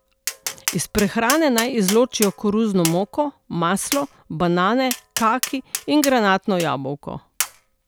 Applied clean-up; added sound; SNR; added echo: none; Tap; 10 dB; none.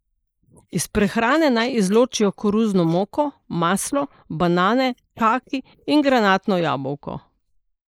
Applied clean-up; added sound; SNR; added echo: neural mask model Resemble Enhance denoiser.